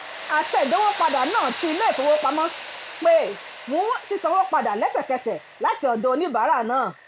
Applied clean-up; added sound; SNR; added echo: none; Tools; 14 dB; none.